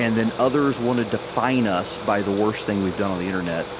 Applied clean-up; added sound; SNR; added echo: none; Mechanical fan; 10 dB; none.